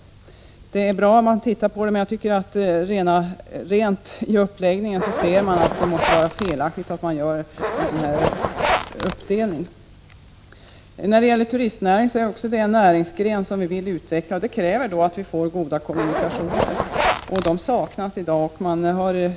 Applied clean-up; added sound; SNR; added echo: none; Zipper (clothing); 3 dB; none.